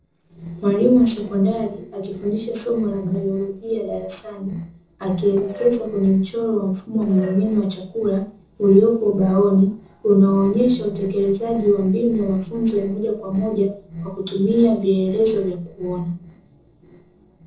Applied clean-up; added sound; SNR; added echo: neural separator model SepFormer DNS4.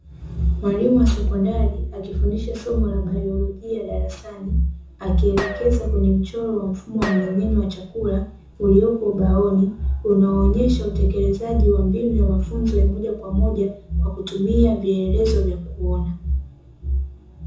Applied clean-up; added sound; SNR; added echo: none; Gunshot, gunfire; 13 dB; reverberation time 0.5 s.